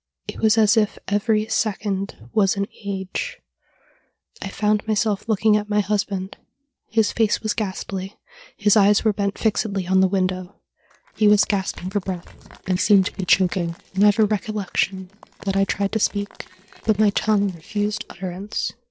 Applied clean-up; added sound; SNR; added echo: neural separator model SepFormer DNS4.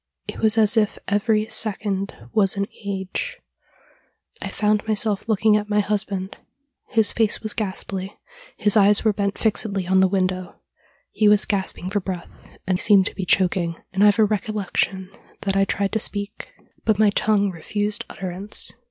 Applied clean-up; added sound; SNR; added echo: none; none; none; none.